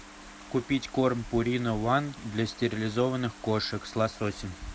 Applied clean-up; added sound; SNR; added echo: none; Stream; 20 dB; none.